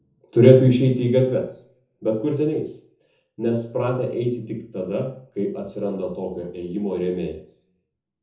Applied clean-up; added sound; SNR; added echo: none; none; none; reverberation time 0.5 s.